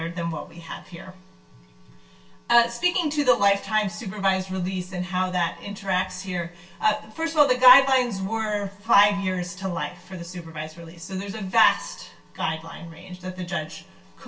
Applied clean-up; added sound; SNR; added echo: none; none; none; reverberation time 0.2 s.